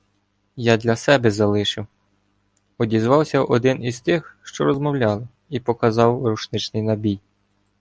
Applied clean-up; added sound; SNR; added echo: none; none; none; none.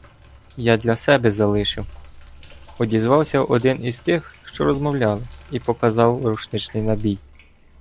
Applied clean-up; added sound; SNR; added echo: none; Sink (filling or washing); 17 dB; none.